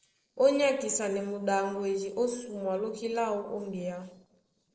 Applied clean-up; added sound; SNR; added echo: neural separator model SepFormer DNS4.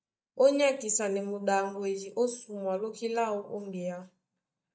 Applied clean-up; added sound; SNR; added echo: neural mask model DeepFilterNet 3.